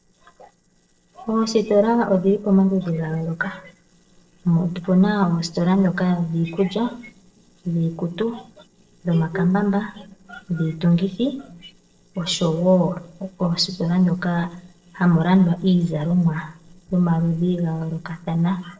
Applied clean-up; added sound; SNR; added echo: neural separator model SepFormer DNS4.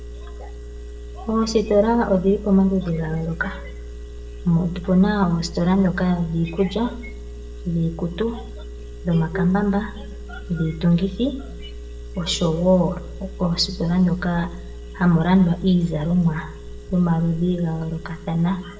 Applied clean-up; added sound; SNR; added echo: none; Engine; 12 dB; reverberation time 0.6 s.